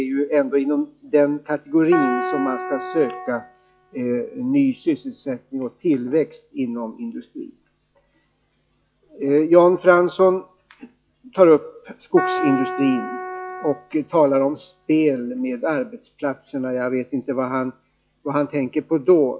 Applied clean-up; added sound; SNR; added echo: classical method log-MMSE.